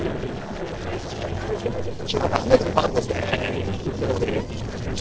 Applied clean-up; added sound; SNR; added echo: neural separator model SepFormer DNS4.